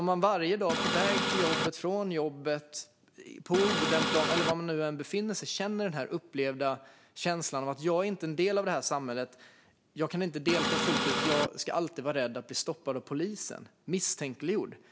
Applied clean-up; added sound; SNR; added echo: none; Printer; -2 dB; none.